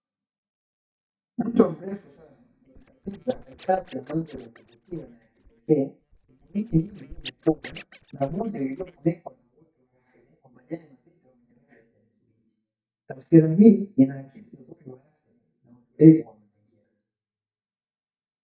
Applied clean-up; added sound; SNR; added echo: neural mask model DeepFilterNet 3.